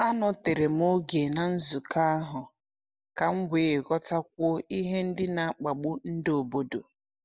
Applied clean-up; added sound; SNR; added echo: none; none; none; none.